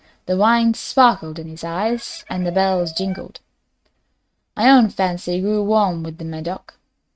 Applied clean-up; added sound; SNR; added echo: neural mask model RNNoise.